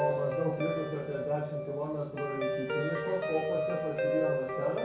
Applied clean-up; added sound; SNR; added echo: none; Guitar; -1 dB; reverberation time 0.5 s.